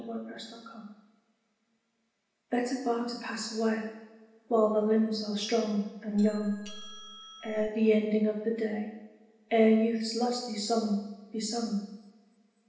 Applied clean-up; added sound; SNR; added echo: none; Doorbell; 15 dB; reverberation time 0.9 s.